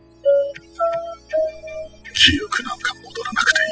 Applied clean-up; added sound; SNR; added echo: classical method spectral subtraction.